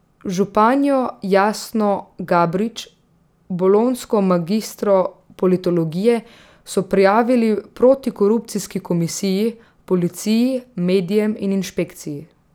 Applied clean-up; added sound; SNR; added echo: none; none; none; none.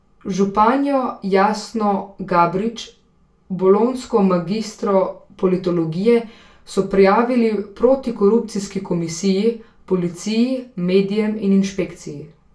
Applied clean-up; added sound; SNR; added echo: none; none; none; reverberation time 0.3 s.